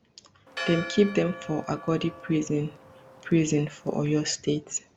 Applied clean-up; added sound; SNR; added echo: none; Church bell; 14 dB; none.